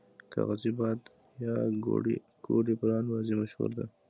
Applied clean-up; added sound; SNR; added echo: none; none; none; none.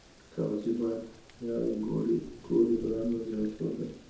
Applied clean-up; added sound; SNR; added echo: none; Thunder / Rain; 19 dB; reverberation time 0.6 s.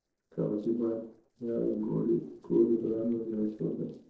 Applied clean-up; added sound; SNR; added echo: neural separator model SepFormer DNS4.